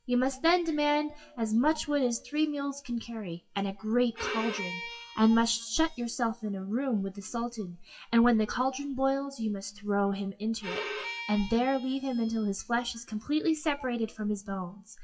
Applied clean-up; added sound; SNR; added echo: classical method WPE with log-MMSE.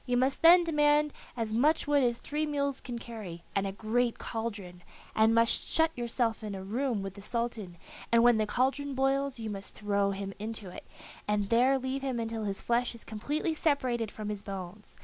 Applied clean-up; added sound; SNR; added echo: none; none; none; none.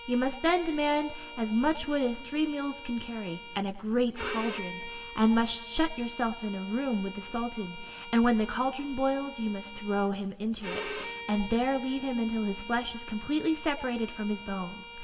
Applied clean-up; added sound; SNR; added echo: none; Bowed string instrument; 13 dB; reverberation time 1.6 s.